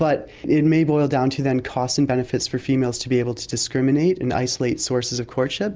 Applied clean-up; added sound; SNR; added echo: none; none; none; none.